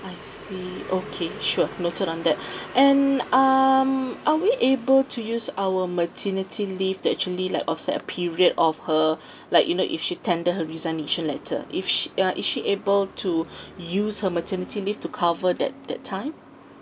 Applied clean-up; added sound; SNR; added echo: none; none; none; none.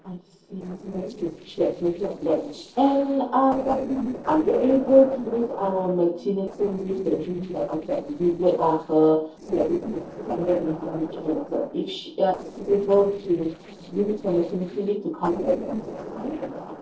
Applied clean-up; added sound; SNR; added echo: neural separator model SepFormer DNS4.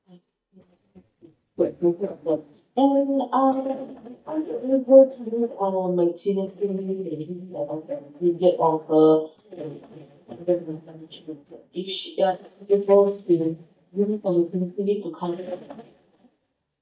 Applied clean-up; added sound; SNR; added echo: neural mask model DeepFilterNet 3.